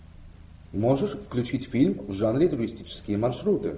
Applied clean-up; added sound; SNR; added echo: none; none; none; none.